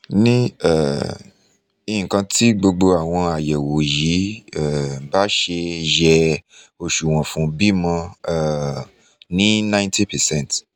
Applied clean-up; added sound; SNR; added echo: none; none; none; none.